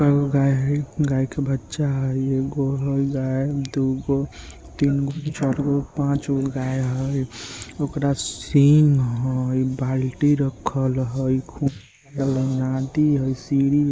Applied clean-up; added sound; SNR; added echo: neural mask model Resemble Enhance denoiser.